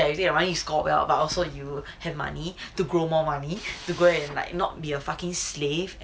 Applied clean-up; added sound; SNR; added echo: none; Drill; 17 dB; none.